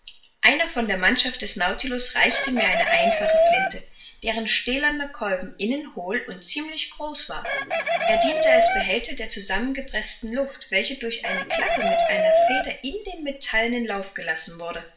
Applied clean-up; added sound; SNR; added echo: none; Chicken, rooster; -3 dB; reverberation time 0.4 s.